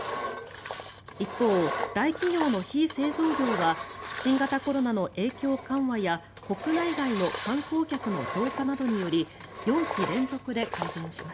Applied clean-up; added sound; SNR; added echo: none; Engine; 8 dB; none.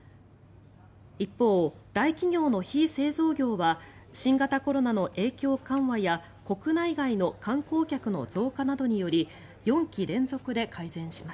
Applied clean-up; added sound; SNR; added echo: none; none; none; none.